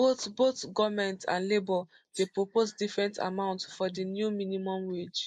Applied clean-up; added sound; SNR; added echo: neural mask model Resemble Enhance denoiser.